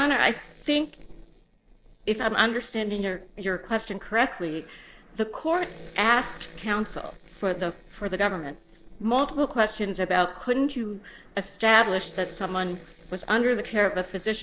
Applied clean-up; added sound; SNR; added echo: neural separator model SepFormer DNS4.